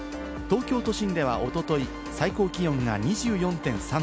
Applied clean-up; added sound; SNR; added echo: none; Wind instrument, woodwind instrument; 13 dB; none.